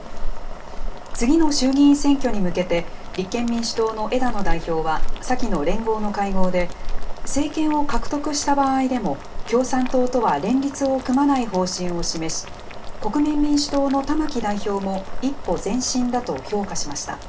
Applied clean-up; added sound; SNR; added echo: none; Boiling; 1 dB; reverberation time 0.2 s.